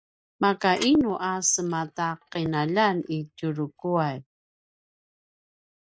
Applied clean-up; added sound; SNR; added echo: neural mask model Resemble Enhance denoiser.